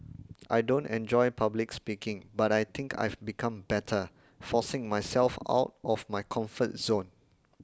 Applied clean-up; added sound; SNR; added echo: none; none; none; none.